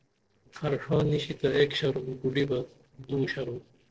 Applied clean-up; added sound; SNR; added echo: neural separator model SepFormer DNS4.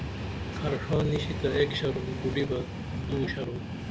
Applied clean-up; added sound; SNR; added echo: none; Train; 4 dB; none.